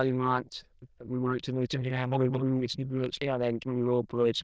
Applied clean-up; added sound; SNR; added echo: neural diffusion model UNIVERSE++.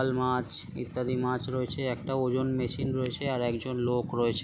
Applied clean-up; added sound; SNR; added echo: none; none; none; none.